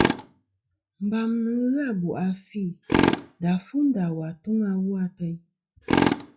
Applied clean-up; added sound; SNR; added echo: classical method log-MMSE.